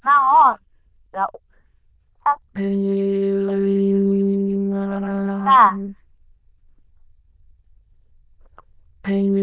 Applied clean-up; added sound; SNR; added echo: neural diffusion model UNIVERSE++.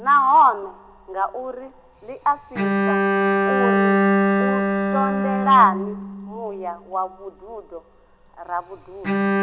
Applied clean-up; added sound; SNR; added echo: none; Bowed string instrument; 0 dB; none.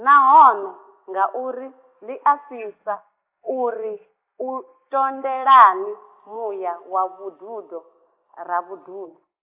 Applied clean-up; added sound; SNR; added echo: neural mask model Resemble Enhance denoiser.